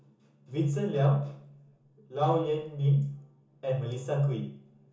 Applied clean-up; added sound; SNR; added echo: none; none; none; reverberation time 0.7 s.